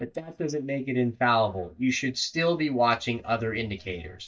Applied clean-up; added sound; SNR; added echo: neural mask model DeepFilterNet 3.